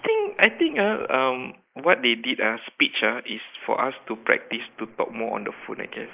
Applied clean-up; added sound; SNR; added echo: neural mask model Resemble Enhance denoiser.